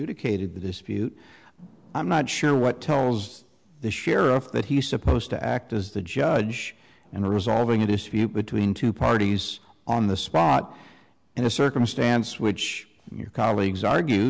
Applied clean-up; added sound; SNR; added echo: none; none; none; none.